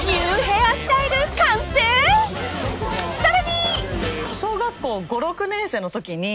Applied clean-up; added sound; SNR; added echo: none; none; none; none.